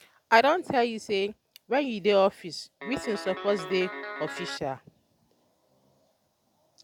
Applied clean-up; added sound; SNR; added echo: none; Guitar; 9 dB; none.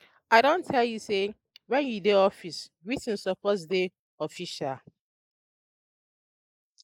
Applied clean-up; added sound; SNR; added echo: neural mask model Resemble Enhance denoiser.